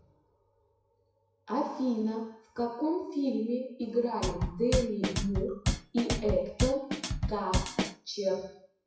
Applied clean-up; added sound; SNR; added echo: classical method WPE with log-MMSE.